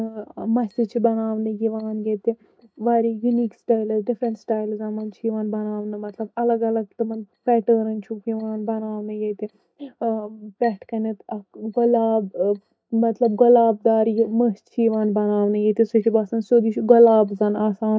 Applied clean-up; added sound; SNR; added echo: neural mask model DeepFilterNet 3.